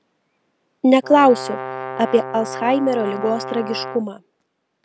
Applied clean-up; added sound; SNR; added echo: none; Brass instrument; 11 dB; none.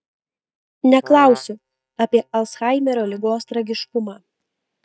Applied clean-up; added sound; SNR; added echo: neural mask model DeepFilterNet 3.